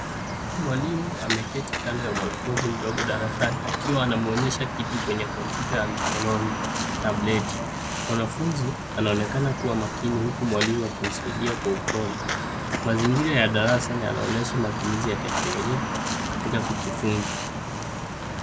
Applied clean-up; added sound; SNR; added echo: none; Walk, footsteps; 2 dB; none.